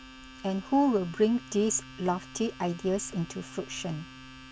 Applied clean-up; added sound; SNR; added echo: none; Domestic sounds, home sounds; 18 dB; none.